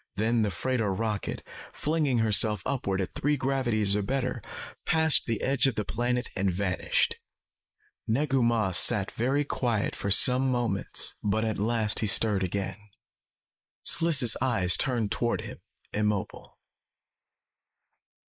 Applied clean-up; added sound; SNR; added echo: neural mask model Resemble Enhance denoiser.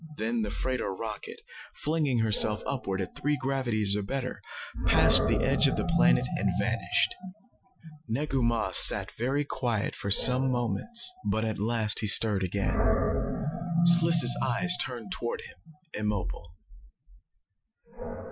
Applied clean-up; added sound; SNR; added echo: classical method Wiener filter.